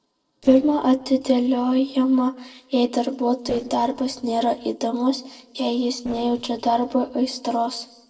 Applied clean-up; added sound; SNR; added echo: neural separator model SepFormer DNS4.